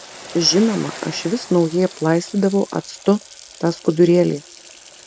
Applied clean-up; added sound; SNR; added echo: none; Waves, surf + Water tap, faucet; 18 dB; none.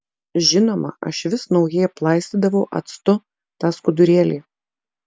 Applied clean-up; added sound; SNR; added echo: none; none; none; none.